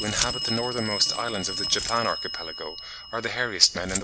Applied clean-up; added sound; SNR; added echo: none; Telephone + Keys jangling; 4 dB; none.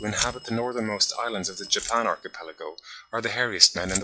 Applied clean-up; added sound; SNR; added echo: classical method log-MMSE.